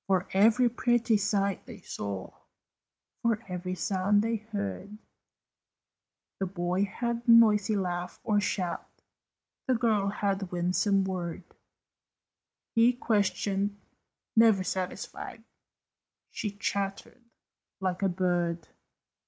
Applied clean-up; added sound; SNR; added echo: none; none; none; none.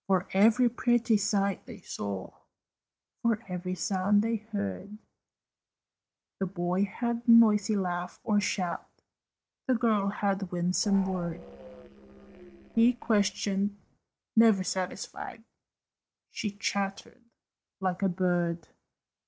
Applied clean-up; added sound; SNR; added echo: neural separator model SepFormer DNS4.